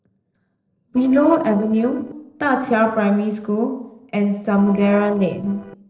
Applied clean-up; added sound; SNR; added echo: neural separator model SepFormer DNS4.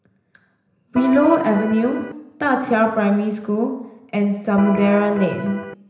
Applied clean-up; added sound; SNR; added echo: none; Electric guitar; 9 dB; reverberation time 0.9 s.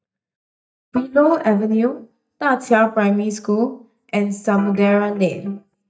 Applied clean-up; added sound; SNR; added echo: neural mask model DeepFilterNet 3.